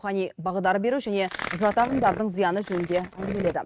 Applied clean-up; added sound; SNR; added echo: neural mask model RNNoise.